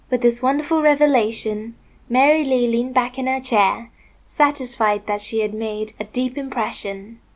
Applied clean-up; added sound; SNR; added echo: none; none; none; none.